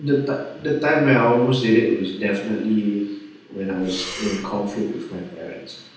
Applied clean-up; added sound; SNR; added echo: none; Breathing; 14 dB; reverberation time 0.8 s.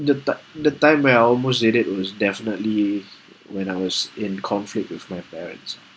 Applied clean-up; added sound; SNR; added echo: none; none; none; none.